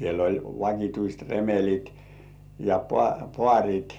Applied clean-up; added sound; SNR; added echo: none; none; none; none.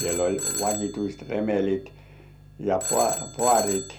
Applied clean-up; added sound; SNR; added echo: none; Telephone; 7 dB; none.